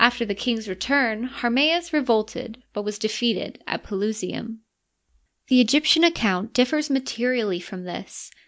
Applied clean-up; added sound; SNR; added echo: none; none; none; none.